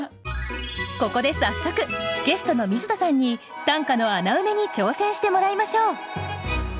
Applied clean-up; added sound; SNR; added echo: none; none; none; none.